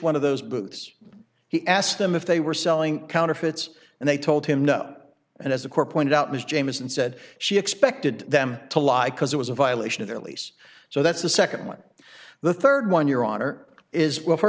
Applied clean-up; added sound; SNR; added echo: none; none; none; none.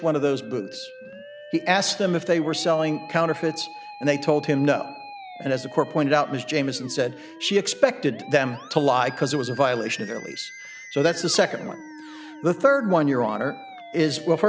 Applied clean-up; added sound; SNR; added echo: none; Musical instrument; 17 dB; none.